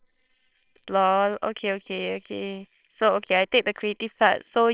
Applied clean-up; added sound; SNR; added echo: neural separator model SepFormer WHAMR!.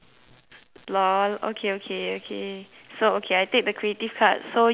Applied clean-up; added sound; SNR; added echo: none; none; none; none.